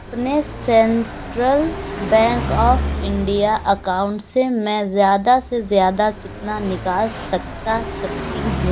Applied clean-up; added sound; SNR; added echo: none; Car passing by; 8 dB; none.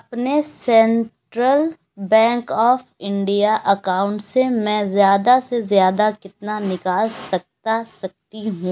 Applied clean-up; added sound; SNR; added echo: none; none; none; none.